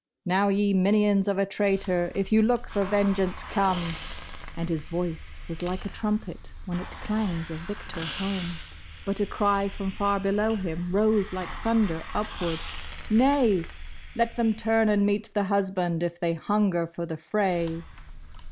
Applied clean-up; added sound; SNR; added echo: none; Hiss; 12 dB; none.